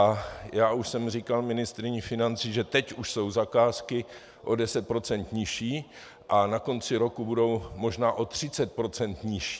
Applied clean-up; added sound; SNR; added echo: none; none; none; none.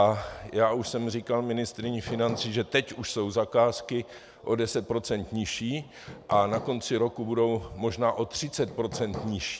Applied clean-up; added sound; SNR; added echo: none; Hammer; 12 dB; none.